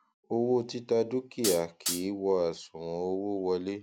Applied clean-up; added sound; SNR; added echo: none; Hi-hat; 4 dB; none.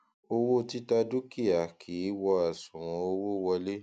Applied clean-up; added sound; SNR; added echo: none; none; none; none.